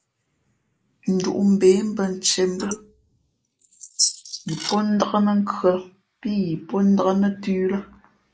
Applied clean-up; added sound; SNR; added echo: neural mask model Resemble Enhance denoiser.